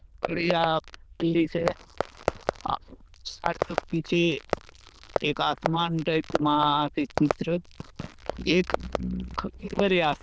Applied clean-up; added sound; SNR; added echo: neural diffusion model UNIVERSE++.